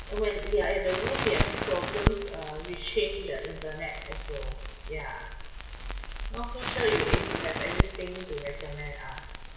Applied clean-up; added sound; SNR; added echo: none; Crackle; 0 dB; reverberation time 1.0 s.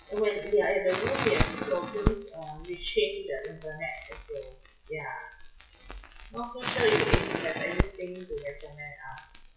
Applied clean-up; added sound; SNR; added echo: classical method WPE with log-MMSE.